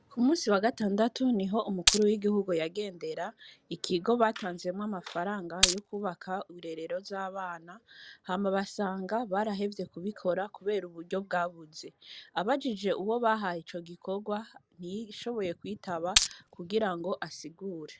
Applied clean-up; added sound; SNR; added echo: none; Glass; -4 dB; none.